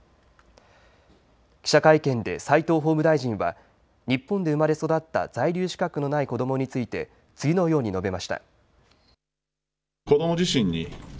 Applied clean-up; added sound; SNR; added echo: none; none; none; none.